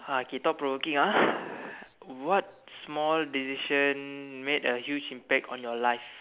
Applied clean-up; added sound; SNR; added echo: none; none; none; none.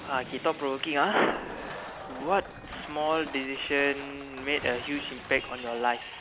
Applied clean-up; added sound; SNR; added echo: none; Shatter; 12 dB; none.